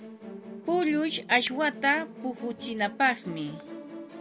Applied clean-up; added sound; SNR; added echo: none; Musical instrument; 13 dB; none.